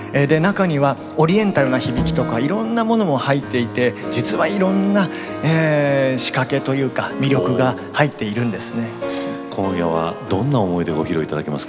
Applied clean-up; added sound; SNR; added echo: none; Bowed string instrument; 8 dB; none.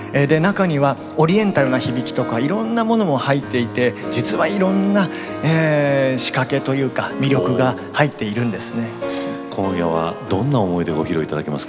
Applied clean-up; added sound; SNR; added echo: none; none; none; none.